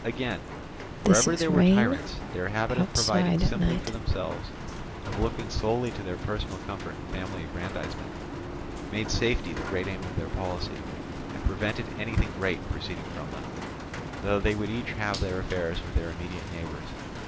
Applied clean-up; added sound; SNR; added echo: none; Rain; 0 dB; none.